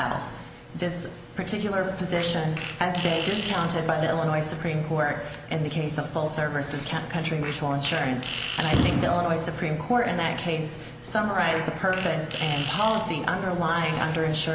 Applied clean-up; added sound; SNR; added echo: none; Fart; 10 dB; none.